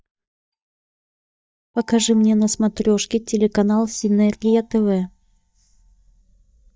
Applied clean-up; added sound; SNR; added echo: neural mask model DeepFilterNet 3.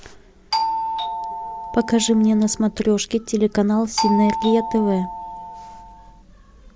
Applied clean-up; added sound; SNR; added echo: none; Doorbell; 5 dB; none.